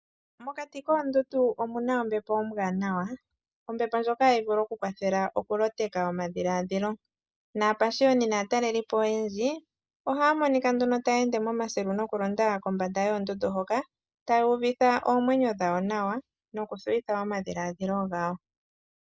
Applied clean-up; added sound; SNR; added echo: none; none; none; none.